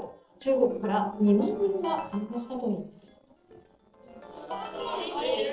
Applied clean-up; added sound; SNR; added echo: neural separator model SepFormer DNS4.